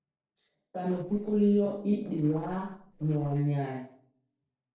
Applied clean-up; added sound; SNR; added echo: neural separator model SepFormer DNS4.